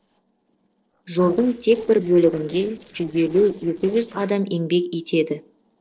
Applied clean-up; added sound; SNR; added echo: neural separator model SepFormer DNS4.